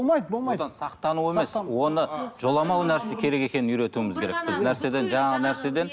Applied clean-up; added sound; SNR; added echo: none; none; none; none.